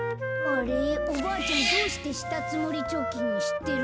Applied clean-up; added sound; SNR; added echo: none; Cat + Wind instrument, woodwind instrument; -2 dB; none.